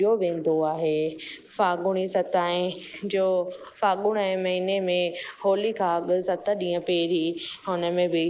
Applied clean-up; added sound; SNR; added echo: neural separator model SepFormer DNS4.